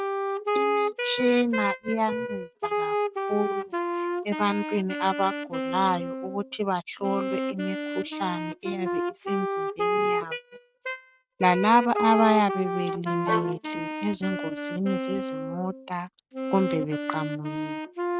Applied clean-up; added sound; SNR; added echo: neural mask model RNNoise.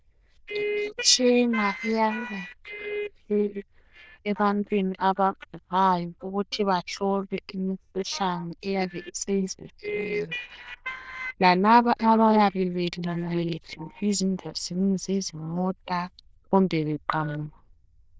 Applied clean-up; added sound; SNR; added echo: neural diffusion model UNIVERSE++.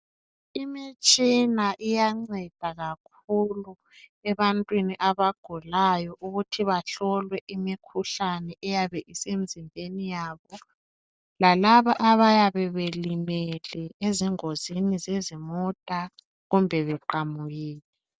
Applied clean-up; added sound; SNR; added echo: none; none; none; none.